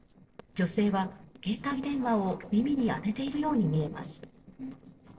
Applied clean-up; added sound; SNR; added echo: neural separator model SepFormer DNS4.